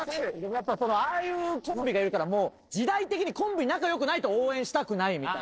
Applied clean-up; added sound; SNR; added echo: neural separator model SepFormer DNS4.